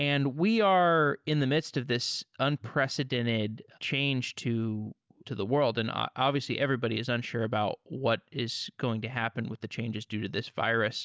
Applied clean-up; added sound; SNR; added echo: none; none; none; none.